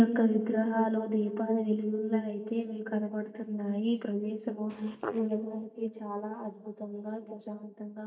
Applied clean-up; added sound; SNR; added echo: neural mask model DeepFilterNet 3.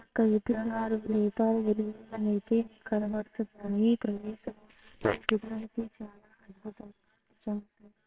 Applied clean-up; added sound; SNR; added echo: neural separator model SepFormer WHAMR!.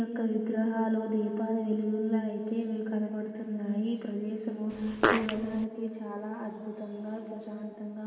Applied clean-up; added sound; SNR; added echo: none; Fart; -1 dB; reverberation time 2.4 s.